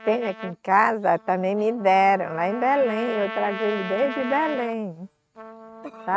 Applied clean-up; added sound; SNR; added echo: neural mask model RNNoise.